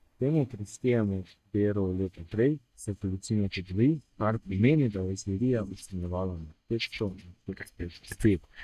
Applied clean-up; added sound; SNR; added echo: neural mask model DeepFilterNet 3.